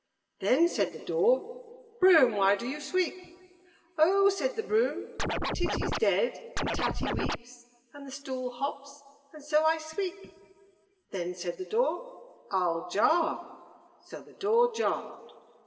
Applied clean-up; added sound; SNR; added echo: none; Scratching (performance technique); 0 dB; reverberation time 2.0 s.